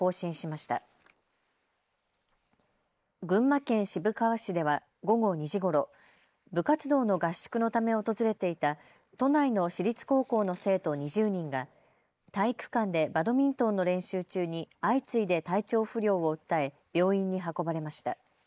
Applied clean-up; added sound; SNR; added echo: neural mask model Resemble Enhance denoiser.